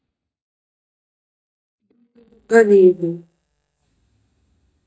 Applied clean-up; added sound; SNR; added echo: neural mask model DeepFilterNet 3.